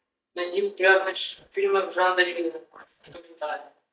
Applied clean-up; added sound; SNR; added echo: neural mask model DeepFilterNet 3.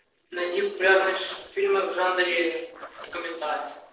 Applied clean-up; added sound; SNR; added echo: neural separator model SepFormer DNS4.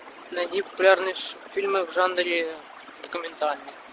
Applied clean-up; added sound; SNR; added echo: none; none; none; none.